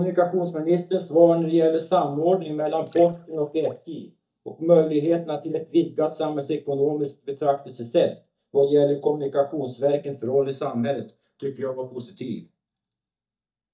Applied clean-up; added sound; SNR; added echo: neural mask model DeepFilterNet 3.